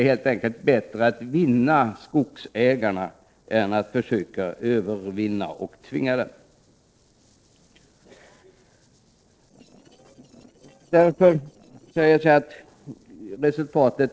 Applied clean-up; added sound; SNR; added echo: neural separator model SepFormer DNS4.